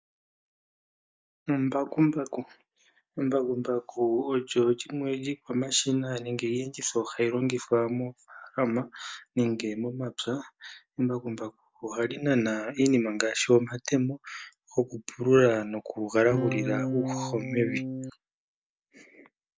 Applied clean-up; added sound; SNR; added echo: neural mask model DeepFilterNet 3.